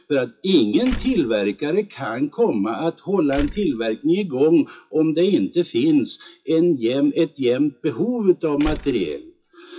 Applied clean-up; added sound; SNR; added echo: classical method WPE with log-MMSE.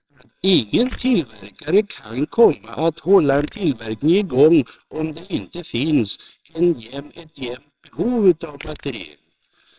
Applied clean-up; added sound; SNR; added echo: neural separator model SepFormer WHAMR!.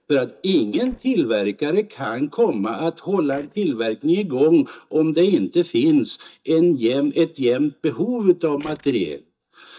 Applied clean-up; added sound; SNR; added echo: neural mask model DeepFilterNet 3.